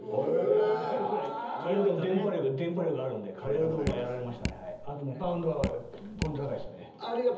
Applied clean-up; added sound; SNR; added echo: none; Drip; 8 dB; reverberation time 0.7 s.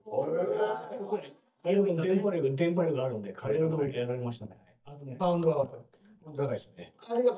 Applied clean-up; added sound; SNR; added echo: neural mask model DeepFilterNet 3.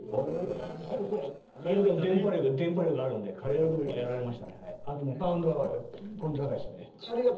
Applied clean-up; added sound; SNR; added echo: neural separator model SepFormer DNS4.